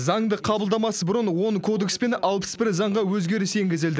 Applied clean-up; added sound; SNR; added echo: none; none; none; none.